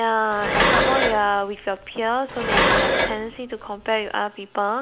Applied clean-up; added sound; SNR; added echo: none; Dishes, pots, and pans; -1 dB; none.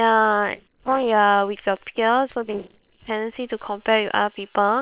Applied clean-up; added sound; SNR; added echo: neural separator model SepFormer WHAM!.